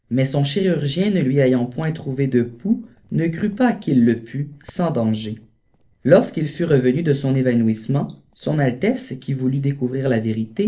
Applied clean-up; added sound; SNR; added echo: neural separator model SepFormer DNS4.